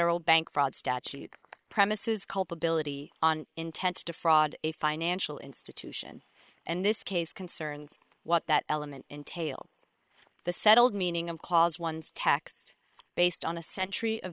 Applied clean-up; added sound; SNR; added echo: neural separator model SepFormer WHAM!.